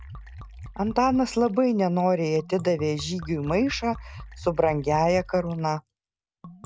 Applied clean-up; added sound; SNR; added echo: none; Liquid; 17 dB; none.